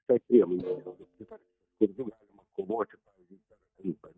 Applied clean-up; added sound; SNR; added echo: neural mask model DeepFilterNet 3.